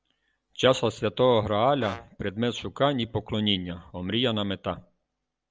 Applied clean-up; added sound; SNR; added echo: none; Brass instrument; 16 dB; none.